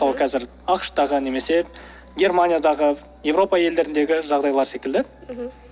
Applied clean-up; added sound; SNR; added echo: none; none; none; none.